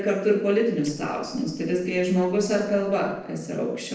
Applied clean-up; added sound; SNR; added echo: neural separator model SepFormer DNS4.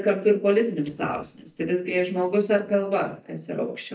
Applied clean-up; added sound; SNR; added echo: neural mask model DeepFilterNet 3.